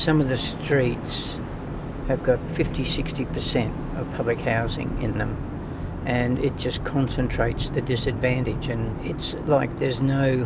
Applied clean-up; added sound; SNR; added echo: none; Traffic noise, roadway noise / Vehicle horn, car horn, honking; 12 dB; none.